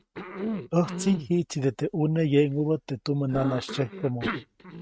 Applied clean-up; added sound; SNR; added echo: neural mask model RNNoise.